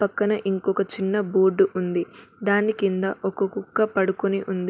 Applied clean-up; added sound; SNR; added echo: none; none; none; none.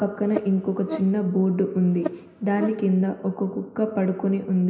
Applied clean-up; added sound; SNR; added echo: none; Buzz; 11 dB; reverberation time 0.9 s.